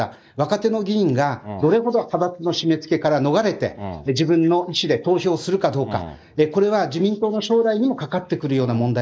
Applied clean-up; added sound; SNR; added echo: neural mask model Resemble Enhance denoiser.